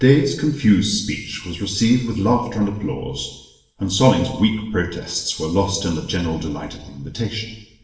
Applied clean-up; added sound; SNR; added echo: none; none; none; reverberation time 0.9 s.